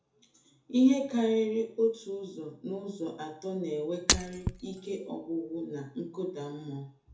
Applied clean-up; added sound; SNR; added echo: none; Shatter; 0 dB; reverberation time 0.6 s.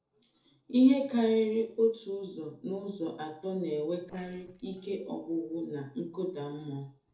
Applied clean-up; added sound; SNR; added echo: neural separator model SepFormer DNS4.